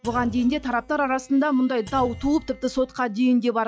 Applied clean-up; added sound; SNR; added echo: classical method log-MMSE.